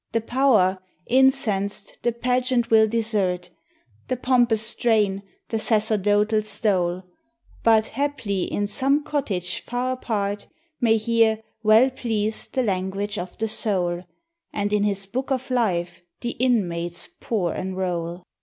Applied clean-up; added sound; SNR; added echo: none; none; none; none.